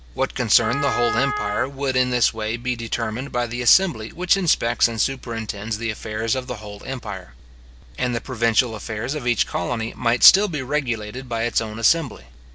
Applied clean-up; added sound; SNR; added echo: none; Wind instrument, woodwind instrument; 5 dB; none.